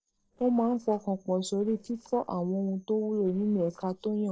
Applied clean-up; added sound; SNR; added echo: neural separator model SepFormer DNS4.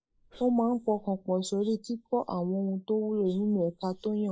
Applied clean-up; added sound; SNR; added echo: neural mask model Resemble Enhance denoiser.